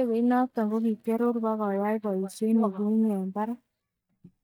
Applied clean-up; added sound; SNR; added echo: neural mask model DeepFilterNet 3.